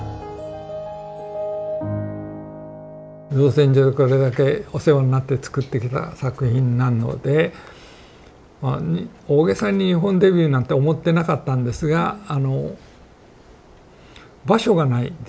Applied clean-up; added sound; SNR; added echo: none; none; none; none.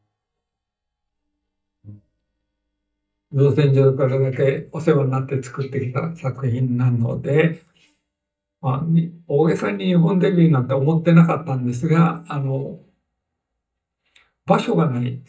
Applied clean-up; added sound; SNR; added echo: neural mask model DeepFilterNet 3.